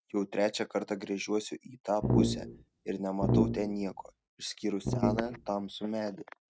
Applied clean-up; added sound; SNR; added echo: neural mask model RNNoise.